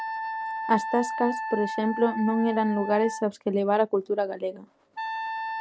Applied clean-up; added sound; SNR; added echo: none; Wind instrument, woodwind instrument; 7 dB; none.